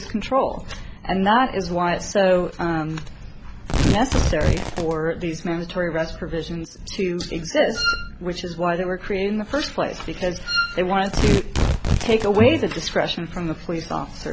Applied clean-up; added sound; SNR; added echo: none; Wind instrument, woodwind instrument + Tearing; 1 dB; none.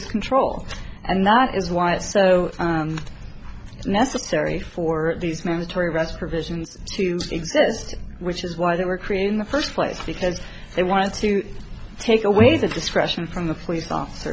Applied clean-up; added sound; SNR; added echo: none; none; none; none.